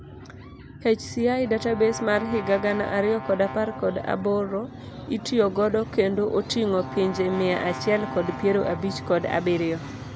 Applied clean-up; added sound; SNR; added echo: none; Brass instrument; 14 dB; none.